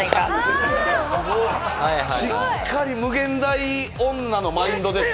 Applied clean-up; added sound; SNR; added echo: none; none; none; none.